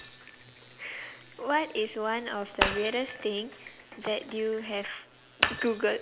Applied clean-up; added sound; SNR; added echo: none; Shatter; 5 dB; none.